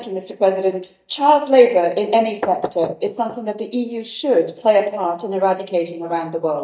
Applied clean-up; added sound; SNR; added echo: neural mask model DeepFilterNet 3.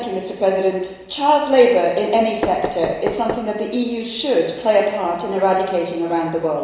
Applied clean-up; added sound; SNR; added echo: none; Knock; 15 dB; reverberation time 1.0 s.